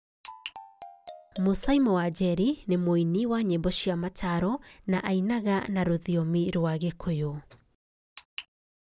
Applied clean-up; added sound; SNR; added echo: none; Marimba, xylophone; 19 dB; none.